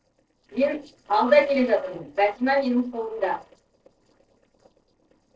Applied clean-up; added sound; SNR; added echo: neural separator model SepFormer DNS4.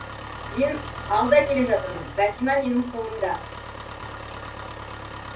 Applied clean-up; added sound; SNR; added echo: none; Engine; 10 dB; reverberation time 0.1 s.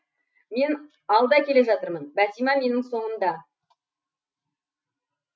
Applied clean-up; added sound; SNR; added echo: none; none; none; none.